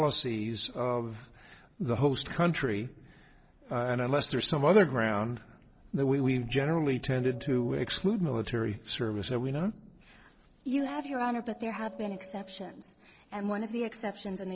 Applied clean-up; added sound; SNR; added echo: neural separator model SepFormer DNS4.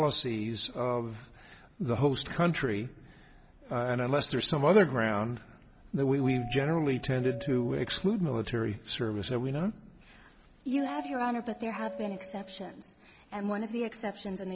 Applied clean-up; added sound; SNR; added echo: none; Doorbell; 14 dB; none.